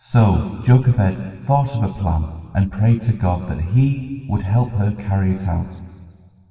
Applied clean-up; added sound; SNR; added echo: none; none; none; reverberation time 2.0 s.